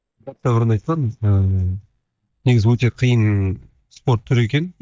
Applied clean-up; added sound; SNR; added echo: neural mask model DeepFilterNet 3.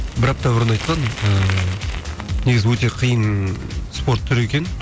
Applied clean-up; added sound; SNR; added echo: none; Bicycle; 14 dB; none.